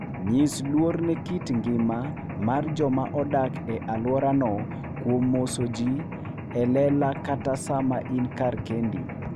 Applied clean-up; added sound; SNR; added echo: none; Mechanisms; 8 dB; none.